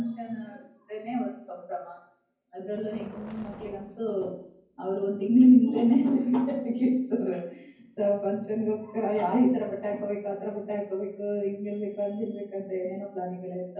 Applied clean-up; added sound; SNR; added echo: none; Boom; 20 dB; reverberation time 0.9 s.